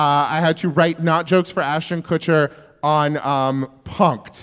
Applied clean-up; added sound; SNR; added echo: none; none; none; none.